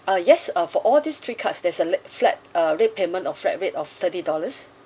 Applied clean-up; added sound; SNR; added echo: none; none; none; none.